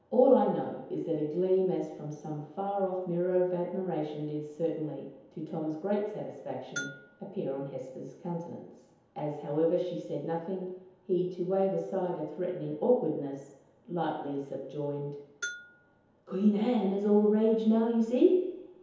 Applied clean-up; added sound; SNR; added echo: none; Bell; 17 dB; reverberation time 1.0 s.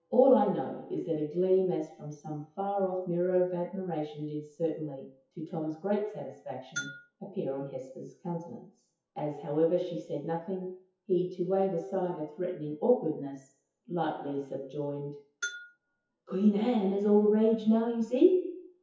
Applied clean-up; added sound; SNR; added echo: classical method WPE with log-MMSE.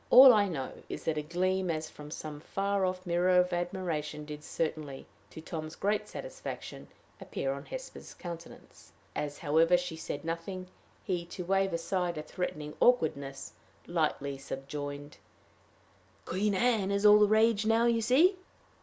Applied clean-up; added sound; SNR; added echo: none; none; none; none.